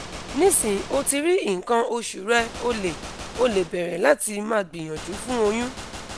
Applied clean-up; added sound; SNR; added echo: none; Gunshot, gunfire; 14 dB; none.